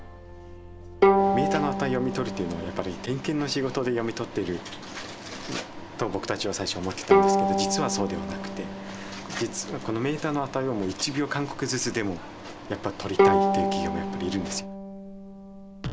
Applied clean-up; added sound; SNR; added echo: none; Bowed string instrument; -2 dB; none.